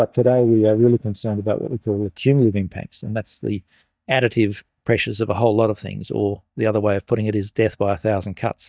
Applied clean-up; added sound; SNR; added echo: neural mask model DeepFilterNet 3.